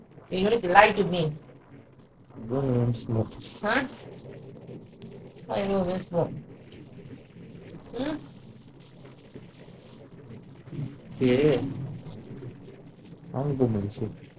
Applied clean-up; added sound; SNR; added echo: neural separator model SepFormer DNS4.